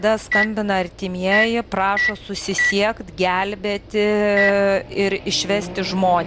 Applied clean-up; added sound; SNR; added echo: none; Microwave oven; 6 dB; none.